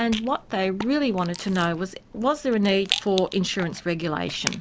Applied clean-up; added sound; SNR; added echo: none; Rattle; 11 dB; none.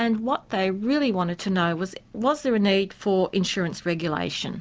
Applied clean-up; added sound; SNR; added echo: none; none; none; none.